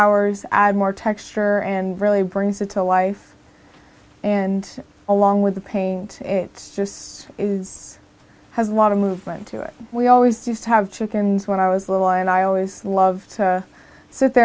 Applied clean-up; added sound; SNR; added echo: none; none; none; none.